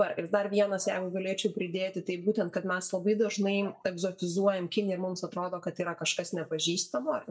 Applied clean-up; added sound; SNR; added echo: neural mask model DeepFilterNet 3.